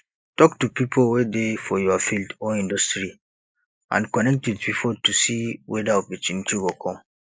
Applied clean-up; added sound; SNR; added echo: neural mask model Resemble Enhance denoiser.